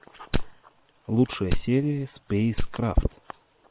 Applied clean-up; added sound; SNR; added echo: neural separator model SepFormer WHAM!.